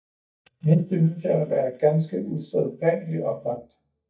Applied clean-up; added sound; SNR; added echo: neural mask model DeepFilterNet 3.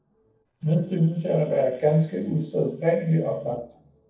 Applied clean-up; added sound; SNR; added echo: neural separator model SepFormer DNS4.